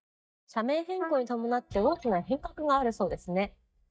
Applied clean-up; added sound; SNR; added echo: neural mask model DeepFilterNet 3.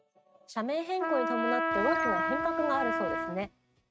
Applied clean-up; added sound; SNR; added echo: neural mask model RNNoise.